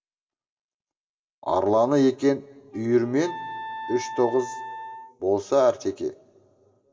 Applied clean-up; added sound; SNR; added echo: none; Wind instrument, woodwind instrument; 12 dB; reverberation time 1.0 s.